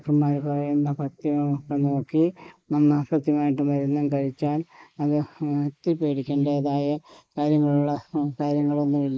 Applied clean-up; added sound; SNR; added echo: neural mask model Resemble Enhance denoiser.